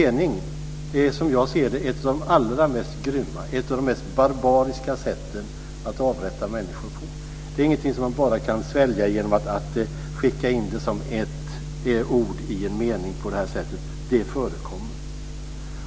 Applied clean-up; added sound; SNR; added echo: none; none; none; none.